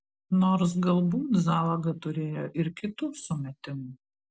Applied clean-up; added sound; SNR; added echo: none; none; none; none.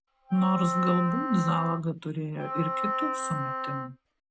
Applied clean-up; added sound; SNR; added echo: none; Wind instrument, woodwind instrument; 4 dB; none.